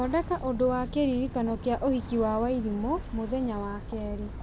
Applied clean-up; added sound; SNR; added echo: none; Walk, footsteps; 9 dB; none.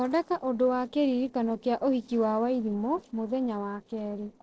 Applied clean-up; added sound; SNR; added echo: neural separator model SepFormer DNS4.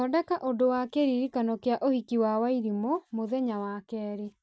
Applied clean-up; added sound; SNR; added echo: none; none; none; none.